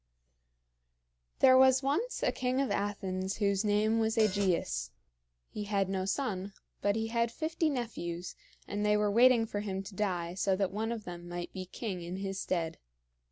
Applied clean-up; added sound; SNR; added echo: none; Hi-hat; 13 dB; none.